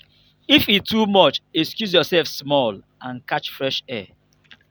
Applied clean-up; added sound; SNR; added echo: none; none; none; none.